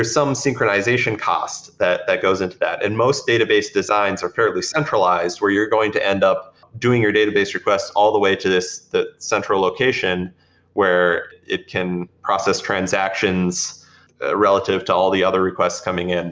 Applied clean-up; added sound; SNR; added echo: none; none; none; none.